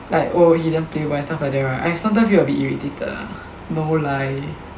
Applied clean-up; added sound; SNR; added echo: none; none; none; none.